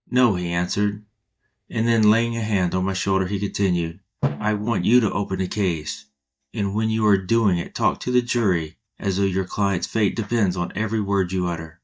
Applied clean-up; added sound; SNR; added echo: neural mask model DeepFilterNet 3.